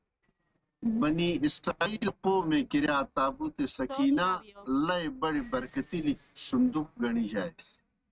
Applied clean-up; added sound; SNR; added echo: neural mask model RNNoise.